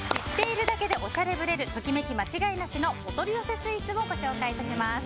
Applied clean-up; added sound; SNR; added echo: none; none; none; none.